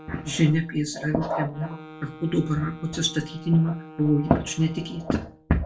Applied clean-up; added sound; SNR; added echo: none; Wind instrument, woodwind instrument; 19 dB; reverberation time 0.3 s.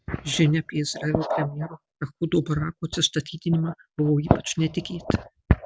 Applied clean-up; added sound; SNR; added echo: none; none; none; none.